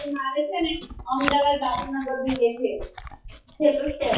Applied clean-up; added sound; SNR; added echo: classical method WPE with log-MMSE.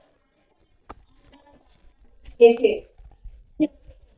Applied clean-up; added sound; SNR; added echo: neural mask model DeepFilterNet 3.